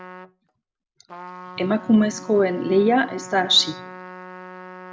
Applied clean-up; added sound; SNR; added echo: none; Trumpet; 16 dB; none.